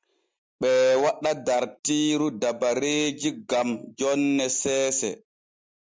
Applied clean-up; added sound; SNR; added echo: none; none; none; none.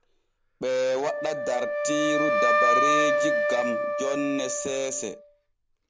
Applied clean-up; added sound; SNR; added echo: none; Wind instrument, woodwind instrument; -4 dB; none.